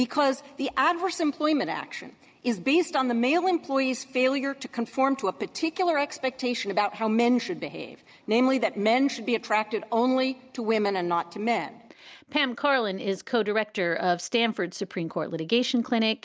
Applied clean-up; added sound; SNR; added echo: none; none; none; none.